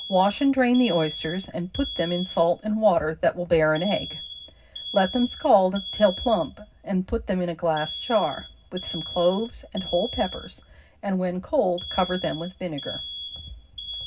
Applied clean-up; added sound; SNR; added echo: none; Alarm; 13 dB; reverberation time 0.4 s.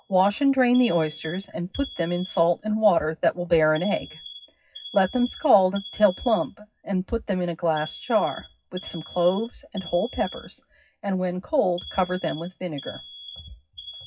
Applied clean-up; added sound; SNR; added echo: classical method WPE with log-MMSE.